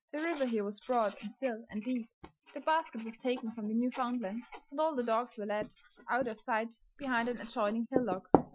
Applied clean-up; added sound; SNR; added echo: classical method Wiener filter.